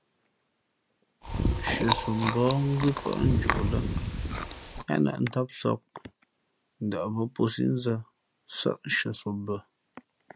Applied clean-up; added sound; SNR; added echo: none; Chewing, mastication; -1 dB; none.